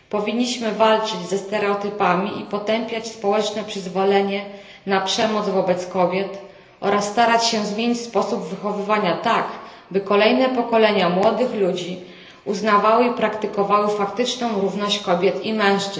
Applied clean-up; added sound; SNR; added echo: none; none; none; reverberation time 1.4 s.